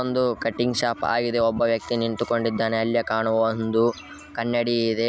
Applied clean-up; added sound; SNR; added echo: none; none; none; none.